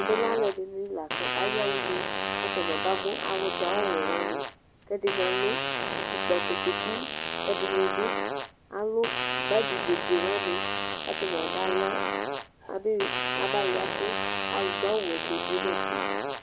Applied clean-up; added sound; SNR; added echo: none; Fart; -1 dB; none.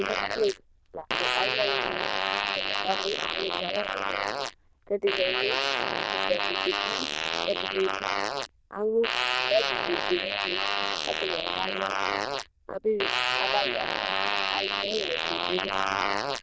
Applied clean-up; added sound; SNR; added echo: neural diffusion model UNIVERSE++.